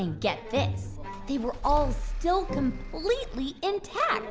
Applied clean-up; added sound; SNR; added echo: none; Engine starting / Car; 4 dB; none.